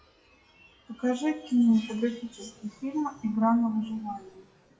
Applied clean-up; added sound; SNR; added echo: classical method WPE with log-MMSE.